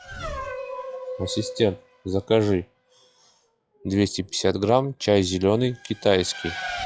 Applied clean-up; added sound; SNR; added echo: classical method log-MMSE.